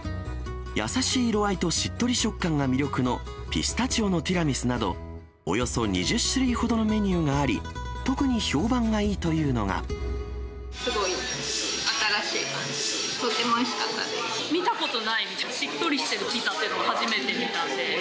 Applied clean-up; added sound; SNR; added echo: none; none; none; none.